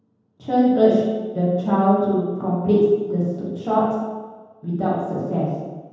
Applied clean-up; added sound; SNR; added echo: none; none; none; reverberation time 1.2 s.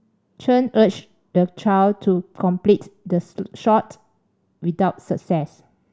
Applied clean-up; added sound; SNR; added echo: none; none; none; none.